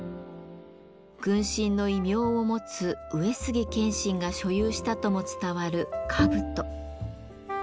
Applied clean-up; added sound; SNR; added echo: none; Bowed string instrument; 2 dB; none.